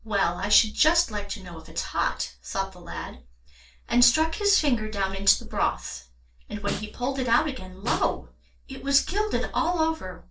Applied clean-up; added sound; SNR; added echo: neural separator model SepFormer DNS4.